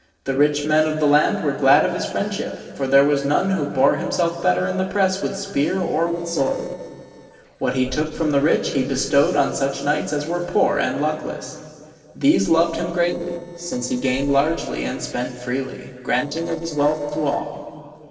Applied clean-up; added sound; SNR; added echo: neural separator model SepFormer DNS4.